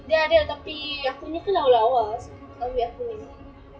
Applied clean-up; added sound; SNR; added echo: classical method WPE with log-MMSE.